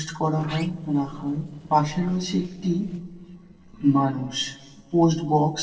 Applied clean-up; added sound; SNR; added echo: neural separator model SepFormer DNS4.